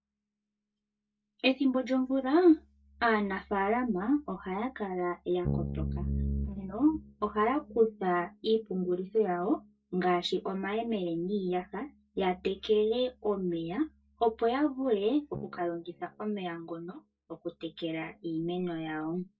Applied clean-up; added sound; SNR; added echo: neural mask model DeepFilterNet 3.